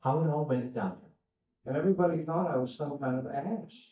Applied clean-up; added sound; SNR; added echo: neural mask model DeepFilterNet 3.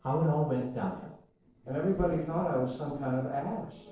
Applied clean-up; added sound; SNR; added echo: neural separator model SepFormer DNS4.